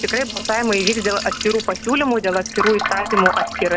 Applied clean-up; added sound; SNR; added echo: none; Liquid; 5 dB; none.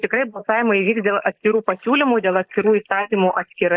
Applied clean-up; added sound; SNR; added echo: neural mask model Resemble Enhance denoiser.